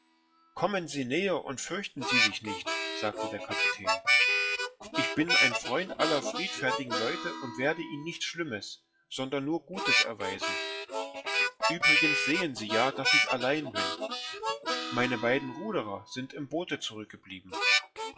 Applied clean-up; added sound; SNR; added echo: classical method WPE with log-MMSE.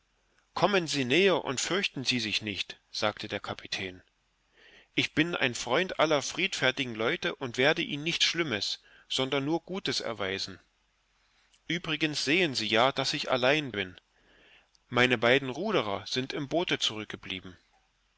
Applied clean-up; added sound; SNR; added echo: none; none; none; none.